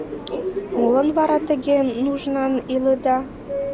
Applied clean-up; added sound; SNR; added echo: none; Subway, metro, underground; 8 dB; none.